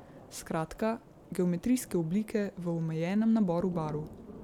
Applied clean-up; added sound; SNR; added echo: none; Thunder / Rain; 18 dB; none.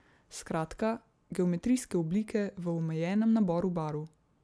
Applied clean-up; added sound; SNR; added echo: none; none; none; none.